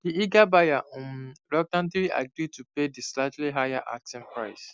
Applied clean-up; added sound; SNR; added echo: none; none; none; none.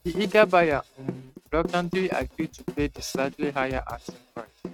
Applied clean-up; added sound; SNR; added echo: neural mask model RNNoise.